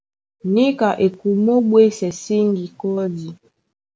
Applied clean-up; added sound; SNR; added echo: none; none; none; none.